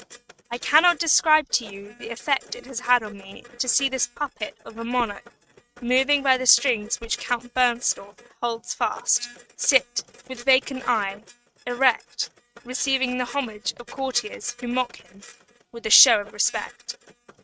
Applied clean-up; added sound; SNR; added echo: neural mask model RNNoise.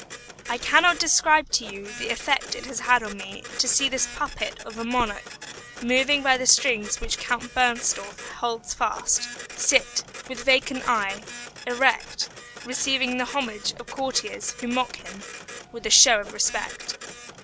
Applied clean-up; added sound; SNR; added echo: none; Printer; 15 dB; none.